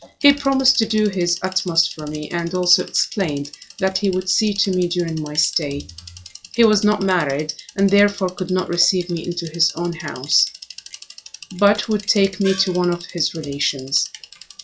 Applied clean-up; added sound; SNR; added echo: classical method log-MMSE.